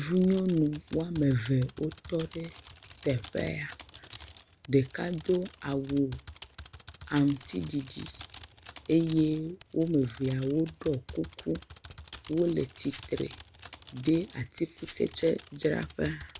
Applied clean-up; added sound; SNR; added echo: none; Typing + Glass; 18 dB; none.